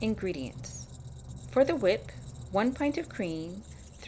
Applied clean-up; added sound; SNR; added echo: none; Squeak; 13 dB; none.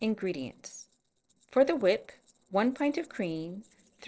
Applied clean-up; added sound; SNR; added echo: neural separator model SepFormer DNS4.